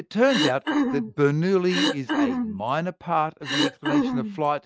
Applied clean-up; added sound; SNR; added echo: neural mask model Resemble Enhance denoiser.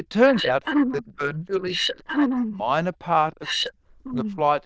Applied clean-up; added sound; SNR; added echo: neural diffusion model UNIVERSE++.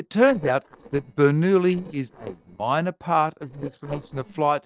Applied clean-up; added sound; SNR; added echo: neural separator model SepFormer DNS4.